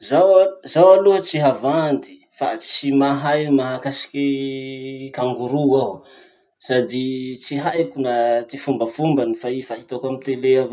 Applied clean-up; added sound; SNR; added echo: none; none; none; none.